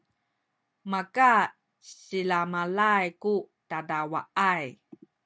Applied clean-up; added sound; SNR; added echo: none; none; none; none.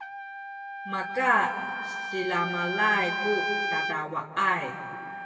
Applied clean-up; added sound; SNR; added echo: none; Trumpet; 4 dB; reverberation time 2.1 s.